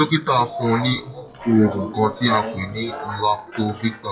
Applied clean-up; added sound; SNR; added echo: classical method WPE with log-MMSE.